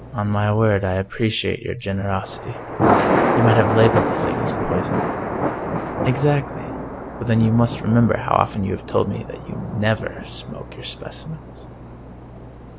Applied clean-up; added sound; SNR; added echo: none; Thunder; 2 dB; none.